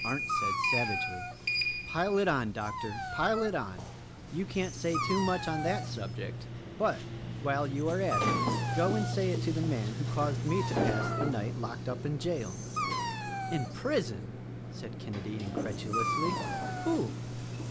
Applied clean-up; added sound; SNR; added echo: none; Dog + Sliding door; 0 dB; none.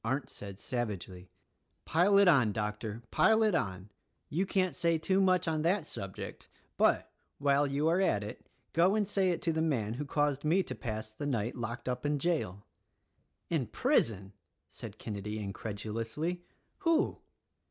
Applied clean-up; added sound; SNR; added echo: none; none; none; none.